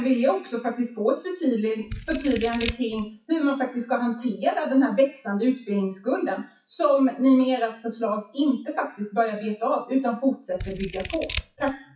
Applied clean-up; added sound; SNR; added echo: classical method WPE with log-MMSE.